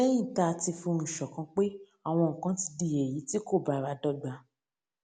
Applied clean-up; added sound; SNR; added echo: none; none; none; none.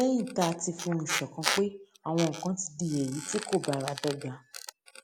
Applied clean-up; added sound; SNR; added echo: none; Squeak; 7 dB; none.